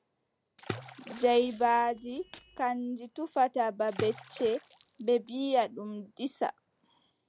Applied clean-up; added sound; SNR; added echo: none; Water / Splash, splatter + Packing tape, duct tape; 16 dB; none.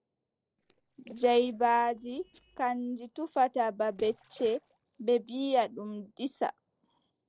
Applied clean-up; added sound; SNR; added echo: neural separator model SepFormer DNS4.